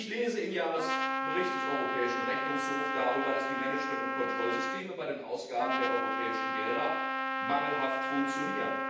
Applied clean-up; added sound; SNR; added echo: none; Trumpet; -1 dB; reverberation time 0.9 s.